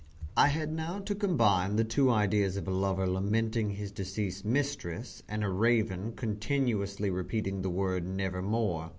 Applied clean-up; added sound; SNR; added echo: none; none; none; none.